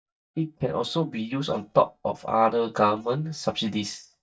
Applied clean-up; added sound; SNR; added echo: neural mask model DeepFilterNet 3.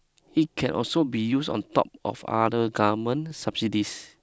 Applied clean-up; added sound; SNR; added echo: none; none; none; none.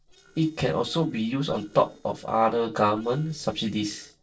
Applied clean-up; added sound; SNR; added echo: neural separator model SepFormer DNS4.